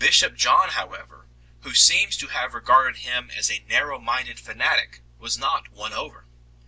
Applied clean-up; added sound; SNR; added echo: none; none; none; none.